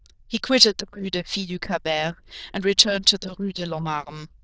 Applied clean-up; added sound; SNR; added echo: neural diffusion model UNIVERSE++.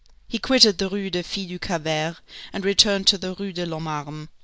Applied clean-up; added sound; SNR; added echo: neural mask model Resemble Enhance denoiser.